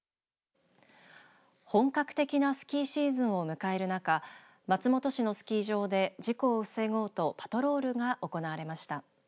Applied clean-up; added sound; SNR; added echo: none; none; none; none.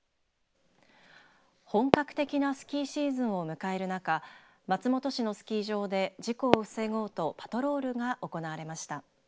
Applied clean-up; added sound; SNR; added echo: none; Fireworks; 6 dB; none.